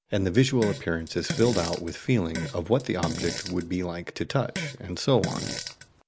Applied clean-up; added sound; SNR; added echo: none; Fart; 9 dB; none.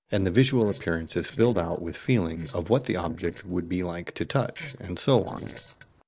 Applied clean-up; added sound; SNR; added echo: neural separator model SepFormer DNS4.